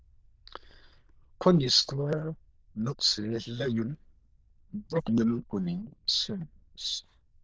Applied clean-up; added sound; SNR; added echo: neural diffusion model UNIVERSE++.